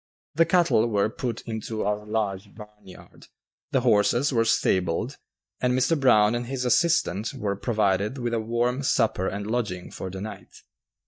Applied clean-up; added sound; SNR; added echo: neural mask model DeepFilterNet 3.